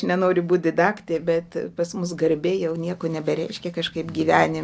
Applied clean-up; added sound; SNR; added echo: none; none; none; none.